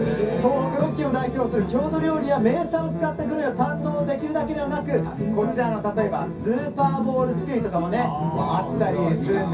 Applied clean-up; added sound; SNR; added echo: none; Musical instrument; 12 dB; reverberation time 0.3 s.